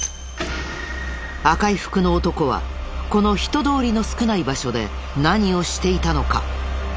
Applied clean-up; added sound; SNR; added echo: none; none; none; none.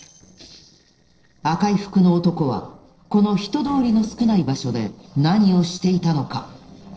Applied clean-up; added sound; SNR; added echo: neural separator model SepFormer DNS4.